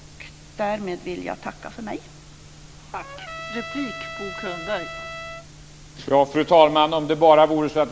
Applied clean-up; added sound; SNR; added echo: none; Trumpet; 13 dB; none.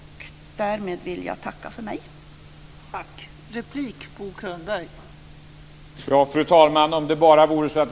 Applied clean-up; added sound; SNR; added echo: none; none; none; none.